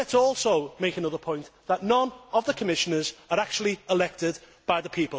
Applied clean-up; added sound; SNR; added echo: none; none; none; none.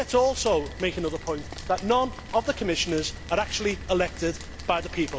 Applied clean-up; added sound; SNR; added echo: none; Rain; 11 dB; none.